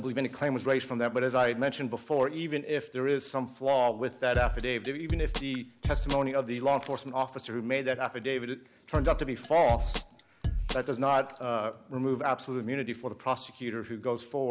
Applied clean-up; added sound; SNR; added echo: none; Drum kit; 2 dB; none.